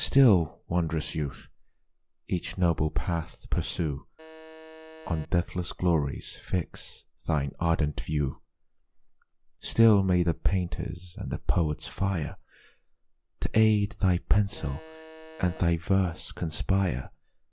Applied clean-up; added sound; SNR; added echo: none; Alarm; 19 dB; none.